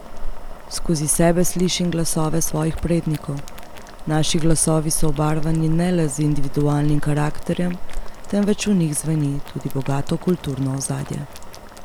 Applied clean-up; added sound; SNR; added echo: none; Boiling; 3 dB; none.